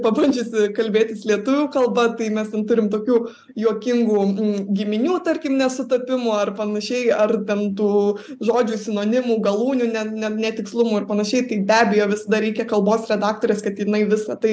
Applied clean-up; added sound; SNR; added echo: none; none; none; none.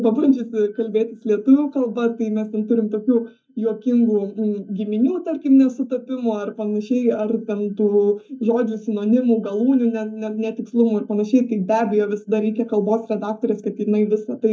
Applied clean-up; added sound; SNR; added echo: neural mask model DeepFilterNet 3.